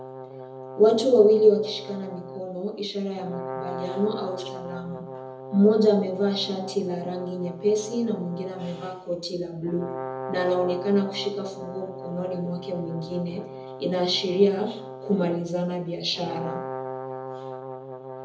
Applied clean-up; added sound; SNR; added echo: none; Brass instrument; 11 dB; reverberation time 0.7 s.